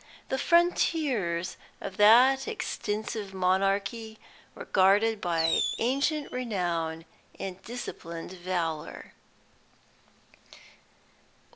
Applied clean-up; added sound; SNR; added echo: none; Fireworks; 5 dB; none.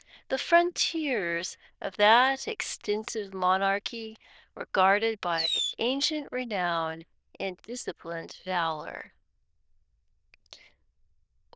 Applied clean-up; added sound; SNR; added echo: neural diffusion model UNIVERSE++.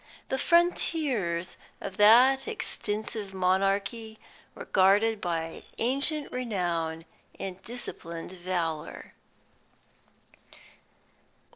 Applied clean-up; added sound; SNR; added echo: neural separator model SepFormer DNS4.